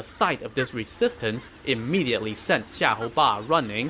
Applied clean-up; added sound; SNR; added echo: none; Fowl; 18 dB; none.